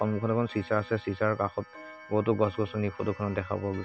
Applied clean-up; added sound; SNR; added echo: none; Clock; 19 dB; none.